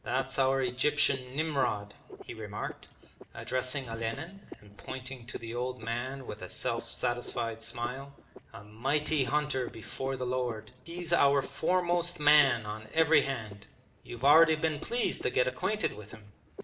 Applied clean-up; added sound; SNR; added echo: none; Frog; 16 dB; reverberation time 1.1 s.